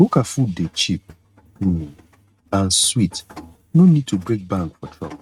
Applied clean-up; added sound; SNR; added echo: neural mask model RNNoise.